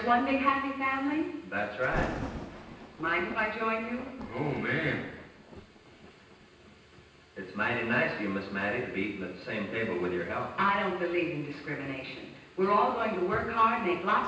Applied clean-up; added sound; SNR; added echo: none; Thunder; 15 dB; reverberation time 0.9 s.